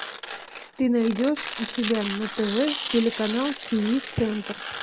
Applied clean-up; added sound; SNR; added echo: none; Tearing; 9 dB; none.